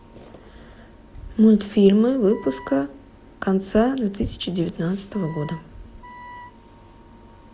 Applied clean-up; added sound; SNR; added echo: none; Wind instrument, woodwind instrument; 20 dB; none.